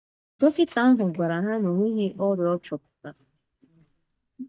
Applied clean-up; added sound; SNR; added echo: neural mask model DeepFilterNet 3.